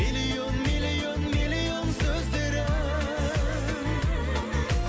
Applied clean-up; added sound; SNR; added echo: none; Guitar; 17 dB; none.